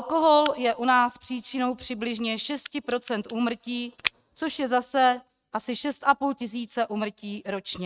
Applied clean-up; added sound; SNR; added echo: neural mask model RNNoise.